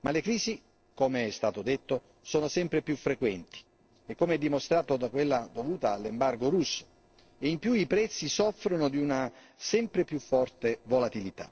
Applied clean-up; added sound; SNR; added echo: neural separator model SepFormer DNS4.